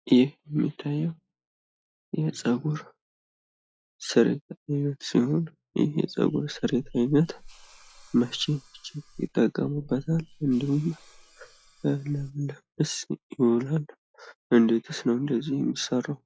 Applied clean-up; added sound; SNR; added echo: classical method log-MMSE.